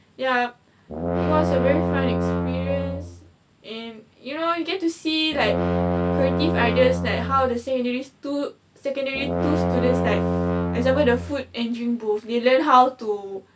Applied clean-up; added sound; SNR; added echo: none; Brass instrument; 1 dB; none.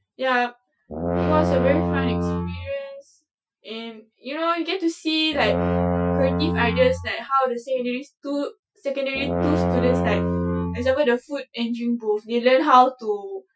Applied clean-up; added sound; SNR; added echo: classical method Wiener filter.